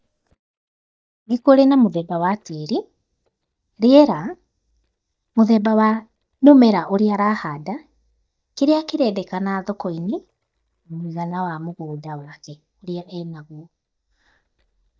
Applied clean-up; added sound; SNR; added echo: neural mask model DeepFilterNet 3.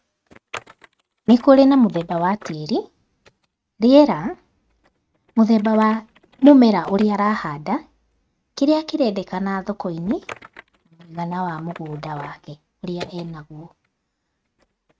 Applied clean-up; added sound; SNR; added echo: neural mask model RNNoise.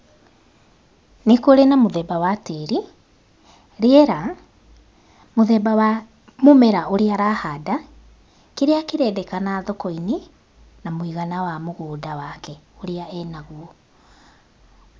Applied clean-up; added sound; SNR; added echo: none; none; none; none.